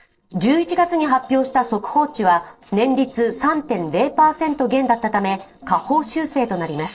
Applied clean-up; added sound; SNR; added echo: neural separator model SepFormer DNS4.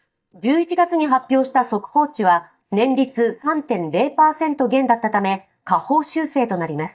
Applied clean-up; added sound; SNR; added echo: neural mask model DeepFilterNet 3.